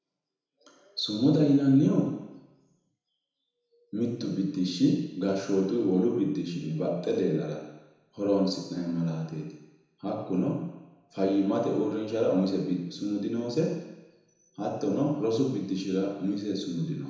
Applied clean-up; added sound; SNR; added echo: none; none; none; reverberation time 1.0 s.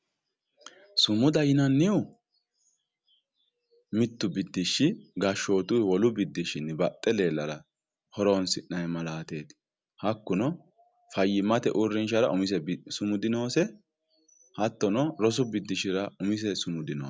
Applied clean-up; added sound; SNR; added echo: none; none; none; none.